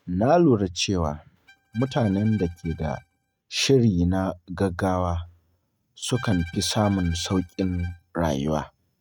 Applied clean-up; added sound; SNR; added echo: neural mask model RNNoise.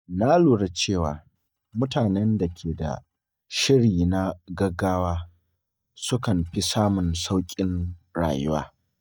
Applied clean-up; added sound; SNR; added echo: neural mask model DeepFilterNet 3.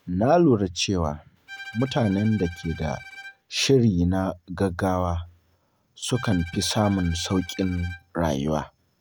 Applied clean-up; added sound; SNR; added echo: none; Bowed string instrument; 19 dB; none.